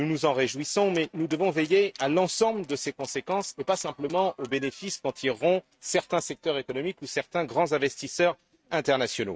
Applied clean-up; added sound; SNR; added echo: neural mask model RNNoise.